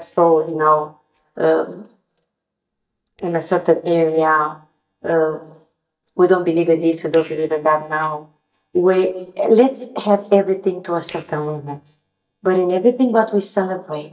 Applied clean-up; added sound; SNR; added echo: neural mask model DeepFilterNet 3.